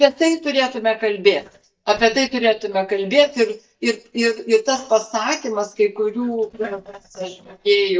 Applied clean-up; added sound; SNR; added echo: neural mask model DeepFilterNet 3.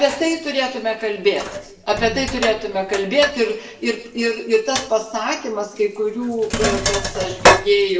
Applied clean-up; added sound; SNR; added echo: none; Sink (filling or washing); 4 dB; reverberation time 0.7 s.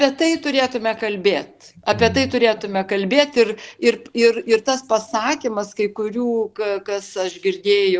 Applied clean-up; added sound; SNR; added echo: none; none; none; none.